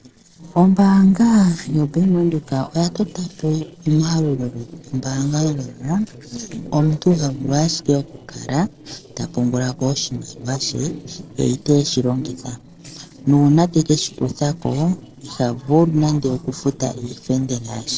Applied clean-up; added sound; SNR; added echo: neural separator model SepFormer DNS4.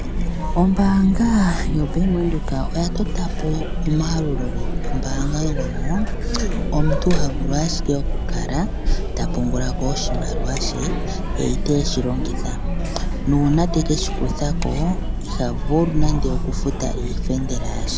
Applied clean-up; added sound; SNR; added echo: none; Chatter; -2 dB; none.